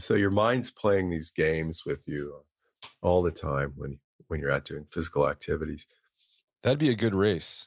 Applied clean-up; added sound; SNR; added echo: none; none; none; none.